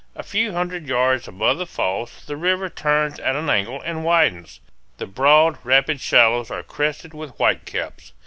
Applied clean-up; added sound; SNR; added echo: none; none; none; none.